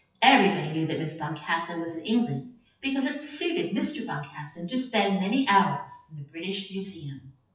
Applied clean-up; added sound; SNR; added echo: classical method WPE with log-MMSE.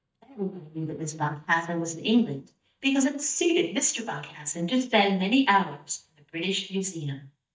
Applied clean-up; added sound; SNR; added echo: neural mask model DeepFilterNet 3.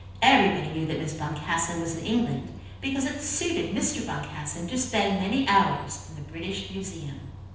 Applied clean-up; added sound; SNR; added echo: none; Bus; 15 dB; reverberation time 0.9 s.